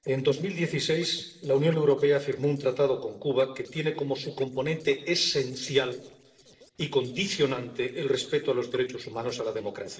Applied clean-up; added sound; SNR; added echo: neural separator model SepFormer DNS4.